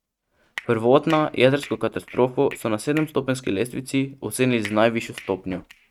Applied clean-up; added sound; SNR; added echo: neural mask model RNNoise.